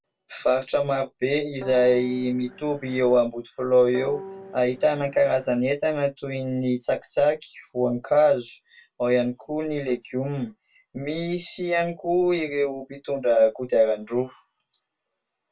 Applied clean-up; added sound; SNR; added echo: none; Guitar; 17 dB; reverberation time 0.1 s.